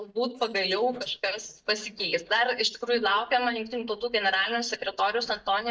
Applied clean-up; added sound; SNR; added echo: neural mask model DeepFilterNet 3.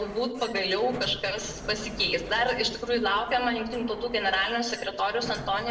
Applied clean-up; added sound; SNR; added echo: none; Sliding door; 14 dB; reverberation time 0.6 s.